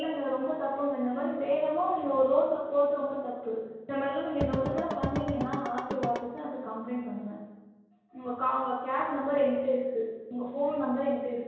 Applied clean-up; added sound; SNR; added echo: none; Drum / Drum kit; 5 dB; reverberation time 1.0 s.